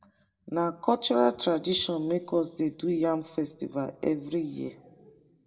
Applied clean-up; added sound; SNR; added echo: none; none; none; reverberation time 0.9 s.